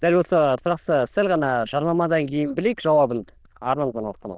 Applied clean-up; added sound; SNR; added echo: neural diffusion model UNIVERSE++.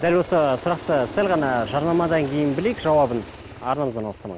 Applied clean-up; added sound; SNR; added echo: none; Aircraft; 14 dB; none.